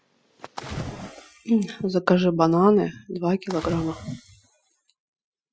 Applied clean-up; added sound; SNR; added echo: classical method Wiener filter.